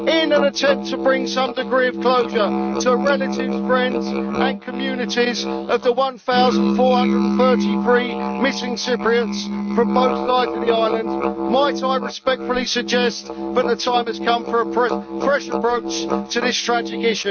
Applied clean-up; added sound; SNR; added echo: neural mask model RNNoise.